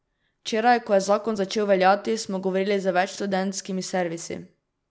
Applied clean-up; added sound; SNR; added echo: none; none; none; none.